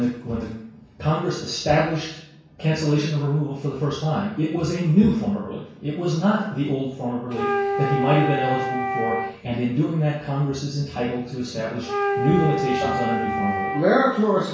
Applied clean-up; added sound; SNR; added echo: none; Wind instrument, woodwind instrument; 3 dB; reverberation time 0.6 s.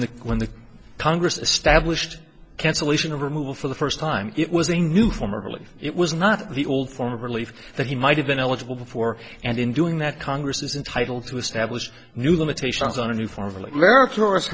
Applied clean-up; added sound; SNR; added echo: none; none; none; none.